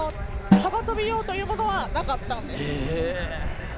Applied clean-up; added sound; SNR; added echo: none; Wind + Snare drum; -1 dB; none.